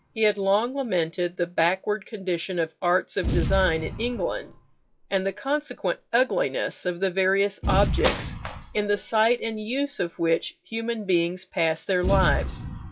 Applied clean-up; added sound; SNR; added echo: classical method log-MMSE.